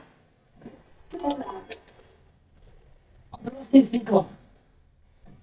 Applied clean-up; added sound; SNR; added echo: neural mask model DeepFilterNet 3.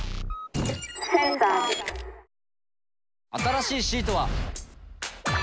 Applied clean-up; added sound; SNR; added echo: none; none; none; none.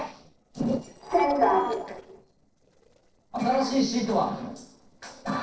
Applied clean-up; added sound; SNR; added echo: neural separator model SepFormer DNS4.